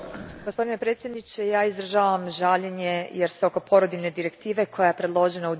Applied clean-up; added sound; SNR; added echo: none; none; none; none.